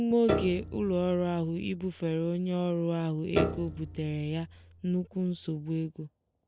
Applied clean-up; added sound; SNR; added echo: none; Piano; 7 dB; none.